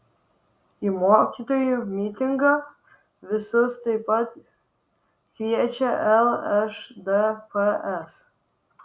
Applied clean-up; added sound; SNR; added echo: none; none; none; none.